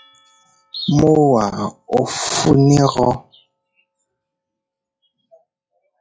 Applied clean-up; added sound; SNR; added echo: classical method log-MMSE.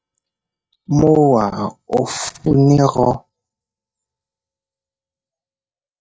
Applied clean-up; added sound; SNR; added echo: neural mask model DeepFilterNet 3.